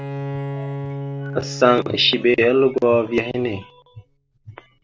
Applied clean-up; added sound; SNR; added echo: none; Bowed string instrument; 11 dB; none.